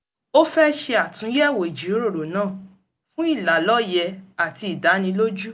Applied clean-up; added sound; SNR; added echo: none; none; none; none.